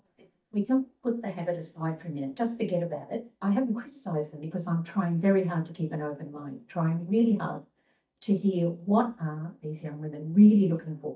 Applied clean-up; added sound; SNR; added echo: neural mask model DeepFilterNet 3.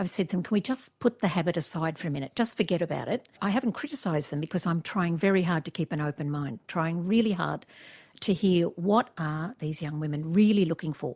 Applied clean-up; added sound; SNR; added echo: none; none; none; none.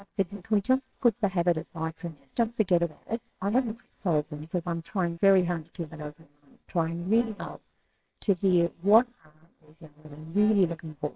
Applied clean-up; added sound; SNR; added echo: neural separator model SepFormer WHAMR!.